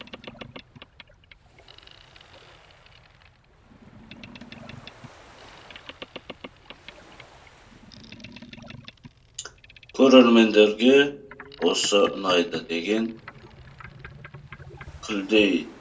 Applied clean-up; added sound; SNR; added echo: none; Boat, Water vehicle; 20 dB; reverberation time 0.2 s.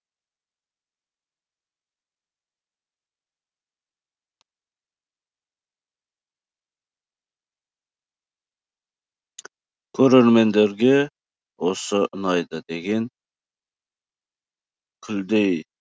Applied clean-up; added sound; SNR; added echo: none; none; none; none.